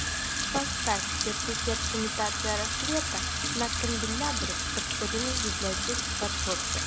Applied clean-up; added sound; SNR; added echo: none; Sink (filling or washing) / Water tap, faucet; -5 dB; none.